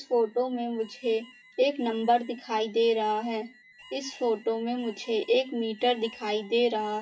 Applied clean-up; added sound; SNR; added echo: classical method WPE with log-MMSE.